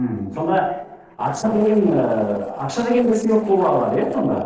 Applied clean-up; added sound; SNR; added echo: neural separator model SepFormer DNS4.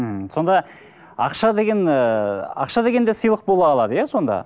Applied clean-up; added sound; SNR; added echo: none; none; none; none.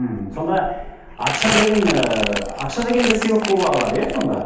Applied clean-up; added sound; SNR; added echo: none; Crumpling, crinkling; 6 dB; reverberation time 0.8 s.